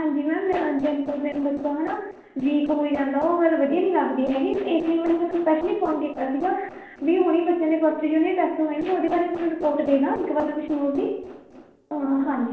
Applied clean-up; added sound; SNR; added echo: neural separator model SepFormer DNS4.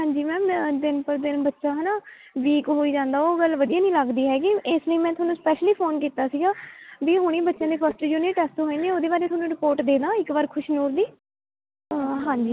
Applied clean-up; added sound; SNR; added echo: none; none; none; none.